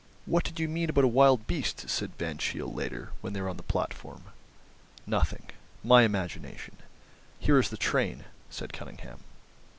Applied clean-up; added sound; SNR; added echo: none; none; none; none.